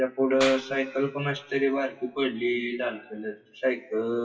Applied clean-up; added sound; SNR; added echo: classical method WPE with log-MMSE.